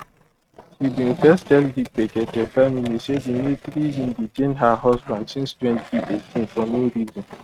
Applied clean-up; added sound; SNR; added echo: neural mask model RNNoise.